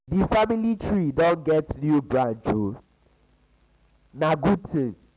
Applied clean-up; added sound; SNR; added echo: none; none; none; none.